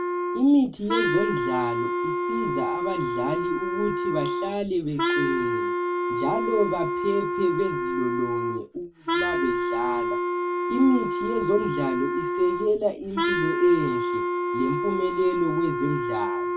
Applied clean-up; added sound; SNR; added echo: none; Wind instrument, woodwind instrument; 0 dB; reverberation time 0.2 s.